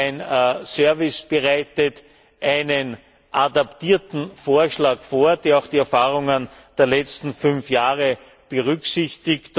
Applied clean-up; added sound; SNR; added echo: none; none; none; none.